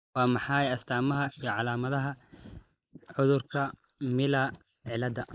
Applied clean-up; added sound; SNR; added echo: neural mask model Resemble Enhance denoiser.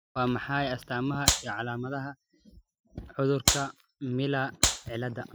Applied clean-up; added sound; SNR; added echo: classical method Wiener filter.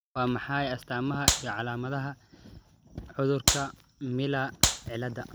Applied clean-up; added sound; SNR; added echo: none; Clapping; -3 dB; none.